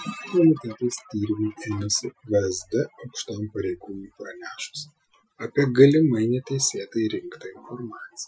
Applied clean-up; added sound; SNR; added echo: classical method Wiener filter.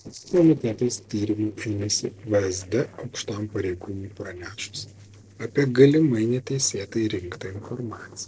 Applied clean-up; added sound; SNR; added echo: neural separator model SepFormer DNS4.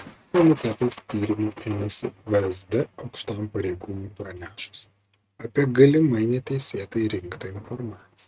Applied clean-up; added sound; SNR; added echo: neural mask model RNNoise.